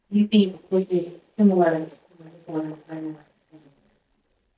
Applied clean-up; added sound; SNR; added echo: neural mask model DeepFilterNet 3.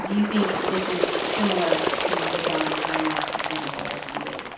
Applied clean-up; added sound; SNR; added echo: none; Bird; -2 dB; reverberation time 0.7 s.